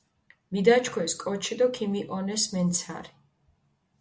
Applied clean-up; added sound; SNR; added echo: none; none; none; none.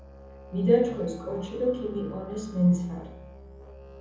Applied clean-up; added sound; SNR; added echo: none; Musical instrument; 18 dB; reverberation time 0.7 s.